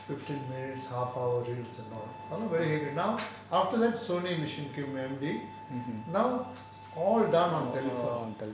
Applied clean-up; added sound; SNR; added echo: none; Bowed string instrument; 16 dB; none.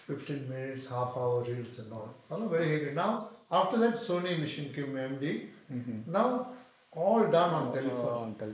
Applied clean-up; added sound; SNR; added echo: neural mask model Resemble Enhance denoiser.